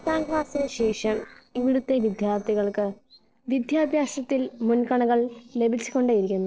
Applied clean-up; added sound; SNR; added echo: neural separator model SepFormer DNS4.